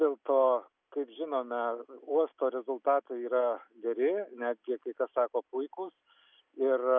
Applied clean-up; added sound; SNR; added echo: none; none; none; none.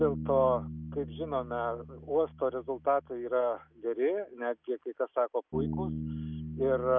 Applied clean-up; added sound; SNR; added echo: none; Bass guitar; 9 dB; none.